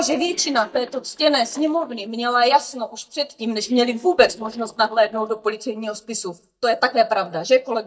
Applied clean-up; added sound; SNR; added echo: neural mask model DeepFilterNet 3.